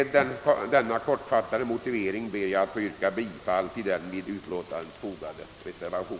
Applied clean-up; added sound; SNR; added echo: none; none; none; none.